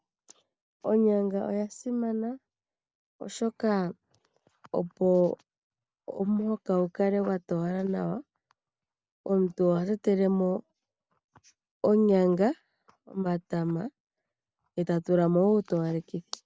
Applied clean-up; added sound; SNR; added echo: none; none; none; none.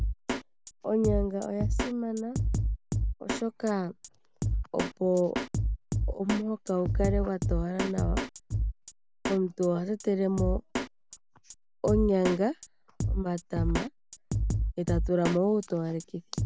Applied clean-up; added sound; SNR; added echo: none; Drum kit; 1 dB; none.